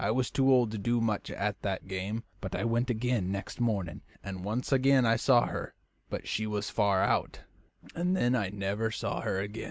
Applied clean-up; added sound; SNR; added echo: none; none; none; none.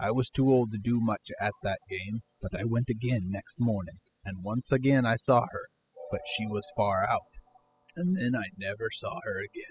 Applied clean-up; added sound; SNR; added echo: classical method spectral subtraction.